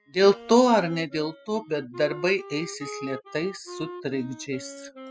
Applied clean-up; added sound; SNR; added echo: classical method spectral subtraction.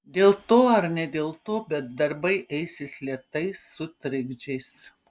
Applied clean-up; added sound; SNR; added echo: none; none; none; none.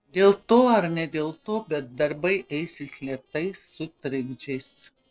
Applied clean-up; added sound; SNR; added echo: neural separator model SepFormer DNS4.